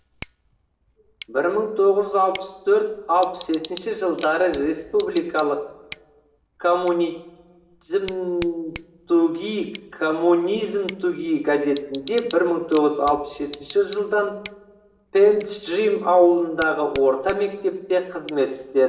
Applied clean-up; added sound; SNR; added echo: none; Tick / Bicycle; 15 dB; reverberation time 0.9 s.